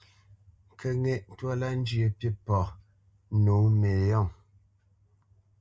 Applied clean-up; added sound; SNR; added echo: none; none; none; none.